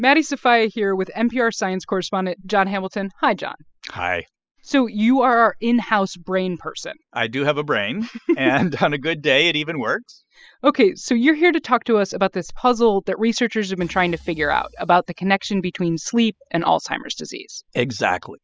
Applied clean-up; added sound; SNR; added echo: classical method spectral subtraction.